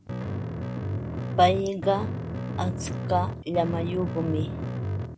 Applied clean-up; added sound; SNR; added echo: none; Bass guitar; 2 dB; none.